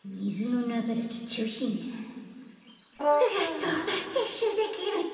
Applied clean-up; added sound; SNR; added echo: none; Brass instrument; -2 dB; reverberation time 2.4 s.